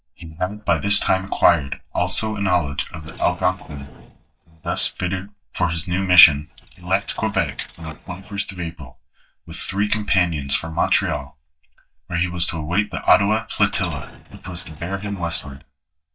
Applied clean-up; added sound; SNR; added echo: neural mask model DeepFilterNet 3.